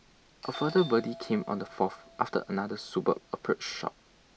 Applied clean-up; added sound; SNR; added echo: none; Doorbell; 18 dB; none.